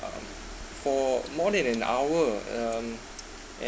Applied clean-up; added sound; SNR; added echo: none; Sink (filling or washing); 18 dB; none.